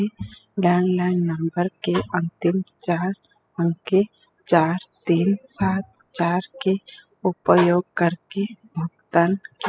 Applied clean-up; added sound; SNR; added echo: classical method spectral subtraction.